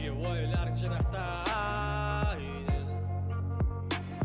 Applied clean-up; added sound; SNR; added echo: none; none; none; none.